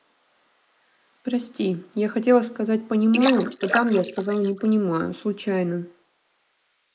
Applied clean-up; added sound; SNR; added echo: neural mask model Resemble Enhance denoiser.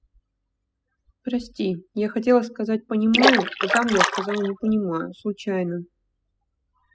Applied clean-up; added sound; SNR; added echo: classical method spectral subtraction.